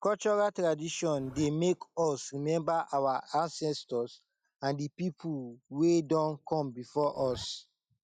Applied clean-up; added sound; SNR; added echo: classical method log-MMSE.